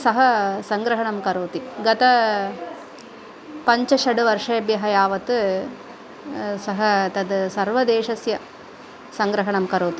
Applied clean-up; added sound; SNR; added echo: none; none; none; none.